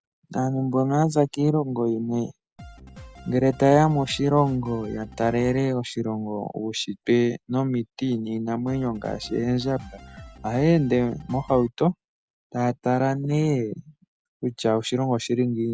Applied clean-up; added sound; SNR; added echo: none; Drum kit; 19 dB; none.